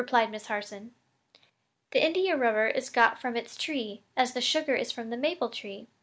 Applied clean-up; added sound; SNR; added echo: none; none; none; none.